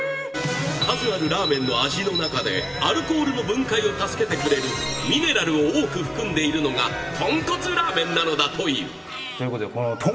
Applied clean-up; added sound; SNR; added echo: none; Livestock, farm animals, working animals; 15 dB; reverberation time 1.9 s.